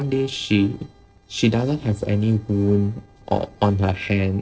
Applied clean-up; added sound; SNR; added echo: neural separator model SepFormer DNS4.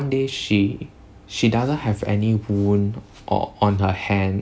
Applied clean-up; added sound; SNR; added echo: none; none; none; none.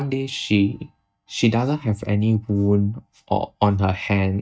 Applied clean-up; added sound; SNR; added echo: neural mask model DeepFilterNet 3.